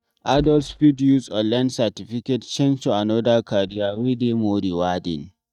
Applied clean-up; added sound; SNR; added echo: neural mask model DeepFilterNet 3.